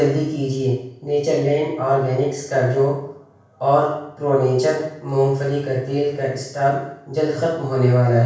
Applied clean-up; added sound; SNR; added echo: none; none; none; reverberation time 0.7 s.